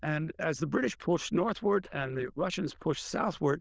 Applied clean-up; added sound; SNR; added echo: neural diffusion model UNIVERSE++.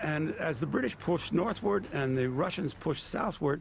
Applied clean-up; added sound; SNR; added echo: none; Sliding door; 19 dB; none.